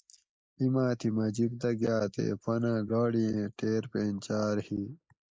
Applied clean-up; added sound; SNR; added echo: neural mask model Resemble Enhance denoiser.